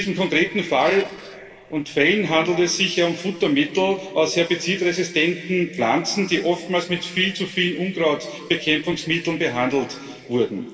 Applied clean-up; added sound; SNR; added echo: neural separator model SepFormer DNS4.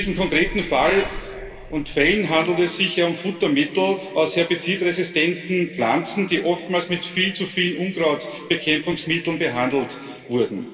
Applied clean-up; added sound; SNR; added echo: none; Hiss; 11 dB; reverberation time 2.3 s.